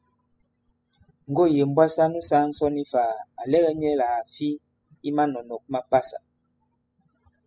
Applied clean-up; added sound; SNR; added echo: classical method spectral subtraction.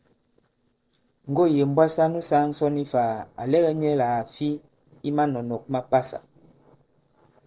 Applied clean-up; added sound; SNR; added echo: neural separator model SepFormer DNS4.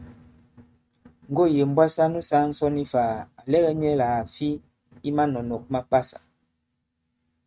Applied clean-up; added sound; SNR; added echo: neural mask model RNNoise.